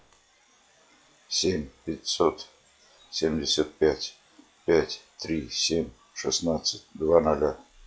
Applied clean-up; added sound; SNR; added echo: classical method log-MMSE.